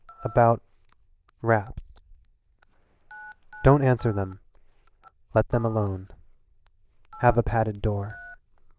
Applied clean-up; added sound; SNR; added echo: neural diffusion model UNIVERSE++.